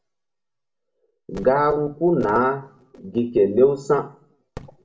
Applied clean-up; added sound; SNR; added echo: none; none; none; reverberation time 0.3 s.